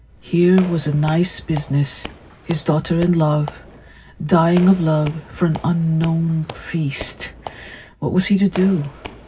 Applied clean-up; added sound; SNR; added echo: none; Squeak / Walk, footsteps; 18 dB; reverberation time 0.4 s.